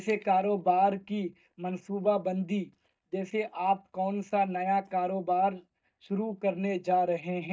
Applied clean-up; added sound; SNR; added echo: neural mask model DeepFilterNet 3.